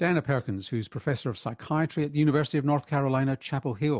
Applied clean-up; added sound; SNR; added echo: none; none; none; none.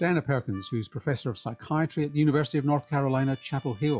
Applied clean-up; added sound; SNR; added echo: classical method log-MMSE.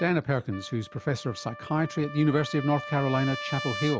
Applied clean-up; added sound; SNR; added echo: none; Trumpet; 11 dB; none.